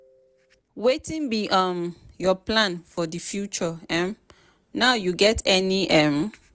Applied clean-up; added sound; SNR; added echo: none; none; none; none.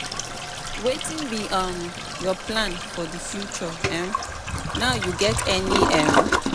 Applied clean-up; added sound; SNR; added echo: none; Toilet flush; -1 dB; none.